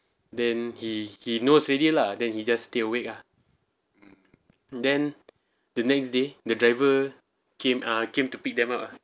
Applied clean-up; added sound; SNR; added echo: none; none; none; none.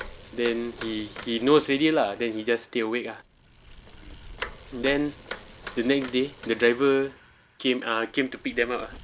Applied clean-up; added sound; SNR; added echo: none; Bicycle; 15 dB; none.